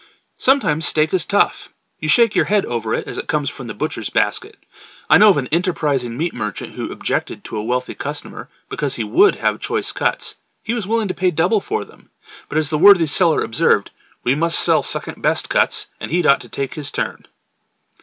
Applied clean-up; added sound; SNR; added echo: none; none; none; none.